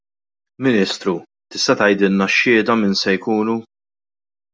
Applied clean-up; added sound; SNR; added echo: none; none; none; none.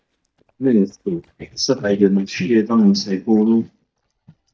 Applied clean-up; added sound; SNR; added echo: neural mask model DeepFilterNet 3.